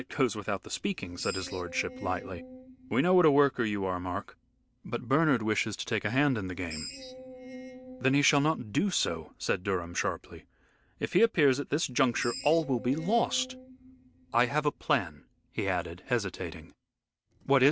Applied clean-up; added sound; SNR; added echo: none; Screech; 18 dB; none.